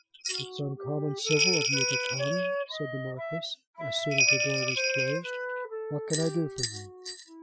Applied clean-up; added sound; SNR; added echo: classical method Wiener filter.